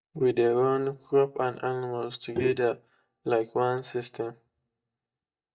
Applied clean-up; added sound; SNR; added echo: neural mask model DeepFilterNet 3.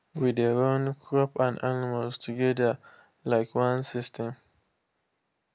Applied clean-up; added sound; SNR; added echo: none; none; none; none.